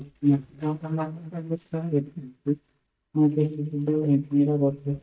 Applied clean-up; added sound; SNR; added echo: neural mask model DeepFilterNet 3.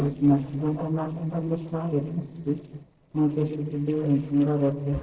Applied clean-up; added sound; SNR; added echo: neural separator model SepFormer DNS4.